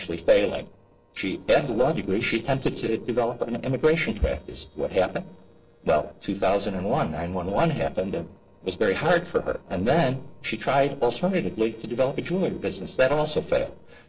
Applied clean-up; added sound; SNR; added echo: neural separator model SepFormer DNS4.